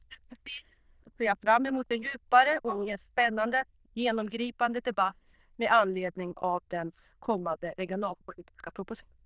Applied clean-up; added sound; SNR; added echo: neural diffusion model UNIVERSE++.